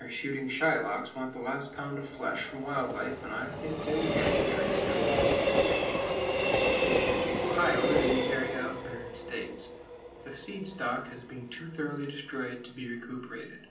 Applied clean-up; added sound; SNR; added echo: none; Train; -3 dB; reverberation time 0.6 s.